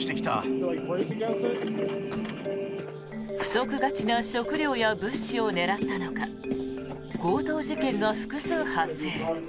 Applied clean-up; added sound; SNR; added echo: none; Slam / Microwave oven; 18 dB; none.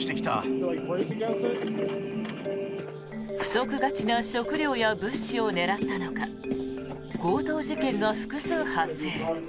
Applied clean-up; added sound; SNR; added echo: none; none; none; none.